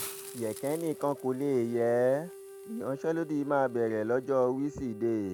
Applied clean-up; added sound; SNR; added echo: none; Wind instrument, woodwind instrument + Hiss; 15 dB; none.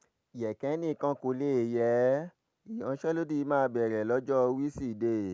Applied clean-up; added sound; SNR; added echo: none; none; none; none.